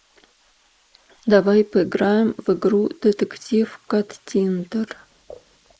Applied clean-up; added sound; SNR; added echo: neural mask model Resemble Enhance denoiser.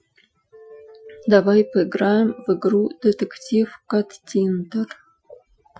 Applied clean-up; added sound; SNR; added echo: classical method Wiener filter.